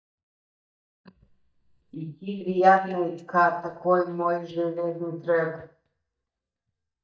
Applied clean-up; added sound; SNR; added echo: neural mask model DeepFilterNet 3.